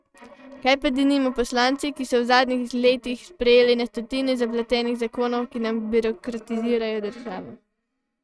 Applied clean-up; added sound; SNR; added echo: neural mask model RNNoise.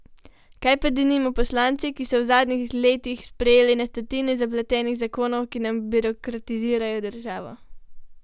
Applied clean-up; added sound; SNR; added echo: none; none; none; none.